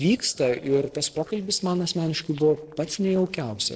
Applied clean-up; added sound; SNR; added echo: neural separator model SepFormer DNS4.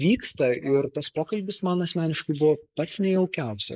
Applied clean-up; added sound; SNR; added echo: neural mask model Resemble Enhance denoiser.